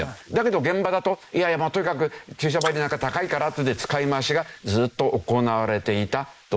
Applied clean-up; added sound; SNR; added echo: neural mask model Resemble Enhance denoiser.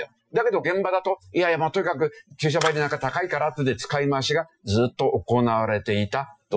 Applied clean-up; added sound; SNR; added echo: classical method Wiener filter.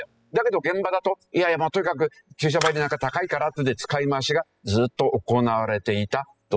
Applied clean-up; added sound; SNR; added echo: classical method spectral subtraction.